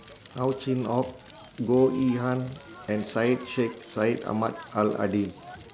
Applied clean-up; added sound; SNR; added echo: none; Crackle; 18 dB; none.